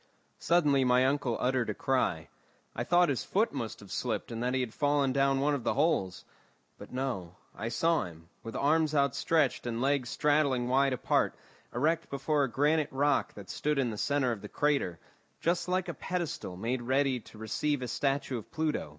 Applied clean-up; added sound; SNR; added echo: none; none; none; none.